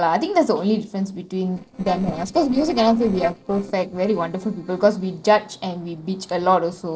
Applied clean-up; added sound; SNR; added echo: neural separator model SepFormer DNS4.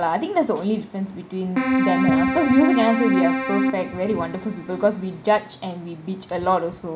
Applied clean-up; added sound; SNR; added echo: none; Keyboard (musical); -1 dB; none.